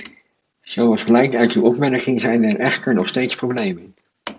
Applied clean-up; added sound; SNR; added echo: none; none; none; none.